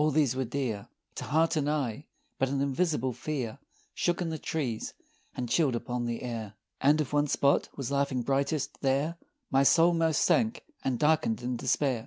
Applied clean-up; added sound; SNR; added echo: none; none; none; none.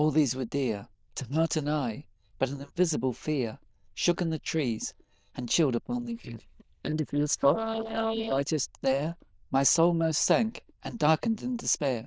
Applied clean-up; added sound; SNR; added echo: neural diffusion model UNIVERSE++.